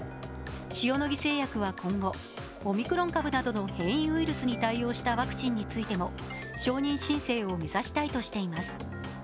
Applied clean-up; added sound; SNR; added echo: none; Bowed string instrument; 12 dB; none.